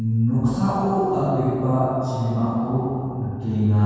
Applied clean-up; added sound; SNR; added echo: none; none; none; reverberation time 2.1 s.